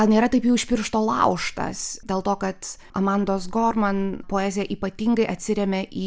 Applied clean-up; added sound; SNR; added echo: none; none; none; none.